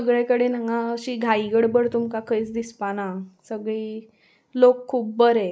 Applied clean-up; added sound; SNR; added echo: none; none; none; none.